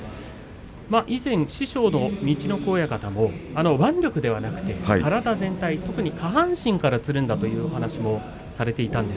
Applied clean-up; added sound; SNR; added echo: none; none; none; none.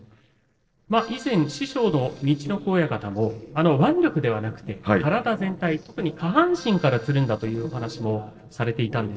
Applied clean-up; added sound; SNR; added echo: neural separator model SepFormer DNS4.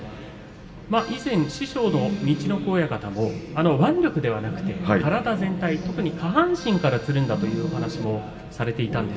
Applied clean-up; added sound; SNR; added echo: none; Accordion; 19 dB; reverberation time 0.9 s.